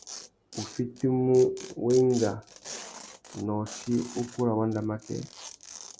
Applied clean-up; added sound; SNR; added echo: none; Tearing; 17 dB; none.